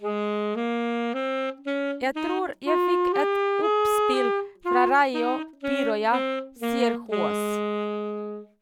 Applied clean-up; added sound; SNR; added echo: none; Wind instrument, woodwind instrument; -4 dB; none.